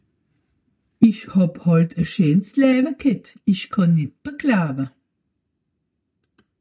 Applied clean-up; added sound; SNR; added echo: none; none; none; none.